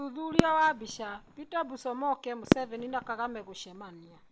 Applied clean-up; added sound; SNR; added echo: none; Fireworks; 1 dB; none.